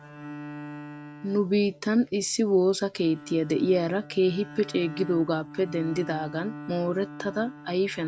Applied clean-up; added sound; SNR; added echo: none; Bowed string instrument; 15 dB; none.